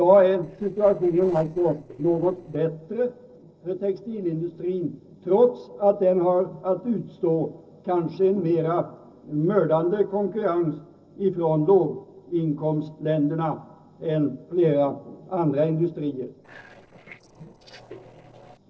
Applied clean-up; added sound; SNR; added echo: neural separator model SepFormer DNS4.